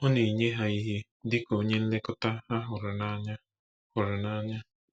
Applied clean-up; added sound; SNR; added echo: none; none; none; none.